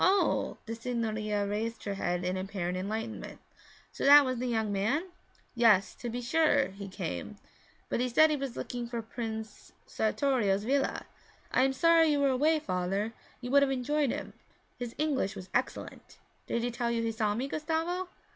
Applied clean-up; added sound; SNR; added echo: none; none; none; none.